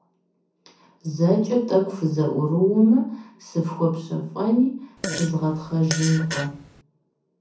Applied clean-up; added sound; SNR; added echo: none; Fart; 9 dB; reverberation time 0.6 s.